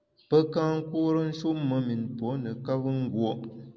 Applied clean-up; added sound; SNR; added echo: none; none; none; none.